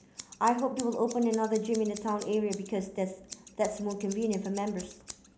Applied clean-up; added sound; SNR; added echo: none; Scissors; 17 dB; none.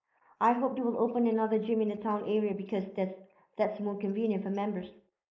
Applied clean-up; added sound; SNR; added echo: neural mask model Resemble Enhance denoiser.